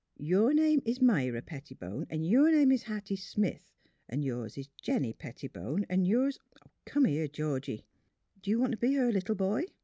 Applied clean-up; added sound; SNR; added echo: none; none; none; none.